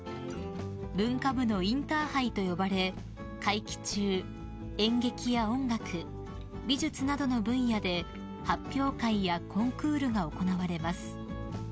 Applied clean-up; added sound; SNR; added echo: none; none; none; none.